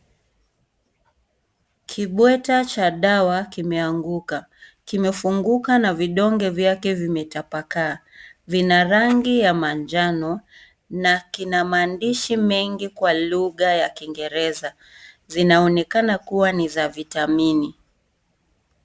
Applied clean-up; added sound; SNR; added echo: none; none; none; none.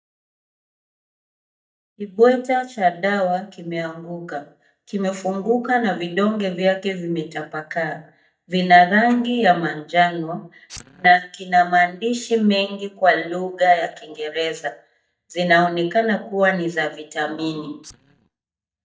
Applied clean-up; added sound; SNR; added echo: neural mask model DeepFilterNet 3.